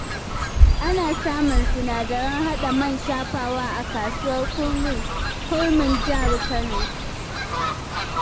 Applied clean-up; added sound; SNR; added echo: none; Fowl; -2 dB; none.